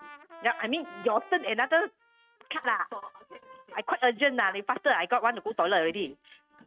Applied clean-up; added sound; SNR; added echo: neural mask model RNNoise.